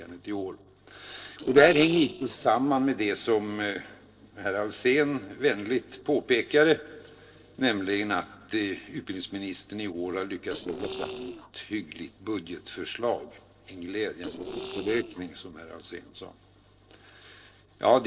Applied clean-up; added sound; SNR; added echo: neural separator model SepFormer DNS4.